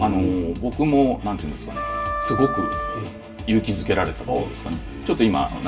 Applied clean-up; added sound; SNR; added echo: none; Wind instrument, woodwind instrument; 6 dB; reverberation time 0.2 s.